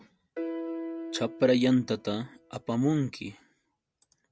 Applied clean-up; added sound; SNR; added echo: none; Piano; 11 dB; none.